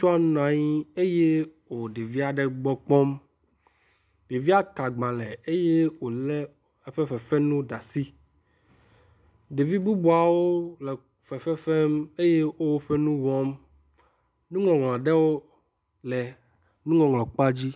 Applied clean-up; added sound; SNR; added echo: none; none; none; none.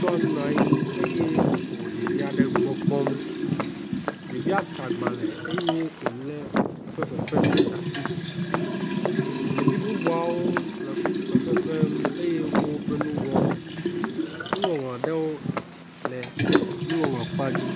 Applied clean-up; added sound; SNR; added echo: none; Liquid + Walk, footsteps; -5 dB; none.